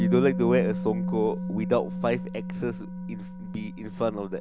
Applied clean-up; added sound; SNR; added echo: none; Musical instrument; 3 dB; none.